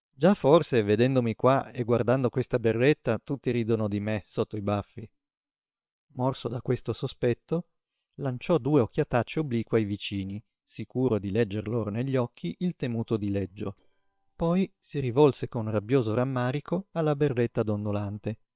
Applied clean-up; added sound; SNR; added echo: neural separator model SepFormer WHAM!.